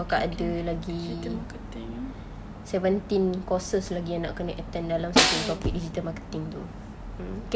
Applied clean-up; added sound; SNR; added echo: none; Snare drum; -2 dB; none.